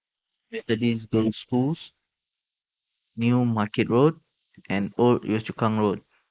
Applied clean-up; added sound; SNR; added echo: neural mask model Resemble Enhance denoiser.